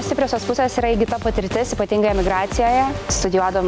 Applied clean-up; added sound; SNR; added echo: none; none; none; none.